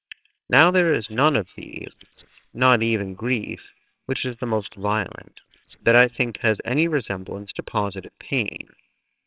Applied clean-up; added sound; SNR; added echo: neural separator model SepFormer WHAMR!.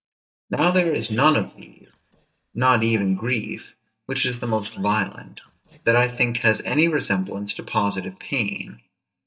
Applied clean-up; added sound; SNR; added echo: neural mask model DeepFilterNet 3.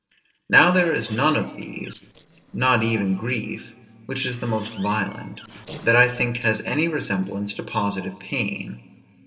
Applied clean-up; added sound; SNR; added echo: neural separator model SepFormer DNS4.